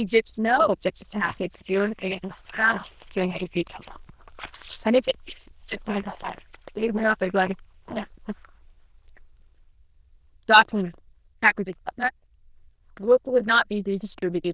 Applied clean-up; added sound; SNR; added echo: neural diffusion model UNIVERSE++.